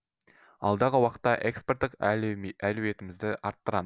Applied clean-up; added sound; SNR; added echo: none; none; none; none.